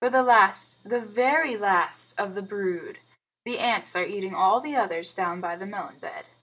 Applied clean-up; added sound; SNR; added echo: none; none; none; none.